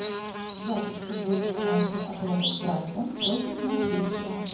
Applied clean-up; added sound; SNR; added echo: none; Buzz / Bird; 2 dB; reverberation time 0.9 s.